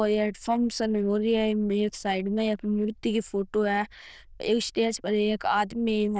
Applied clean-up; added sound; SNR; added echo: neural diffusion model UNIVERSE++.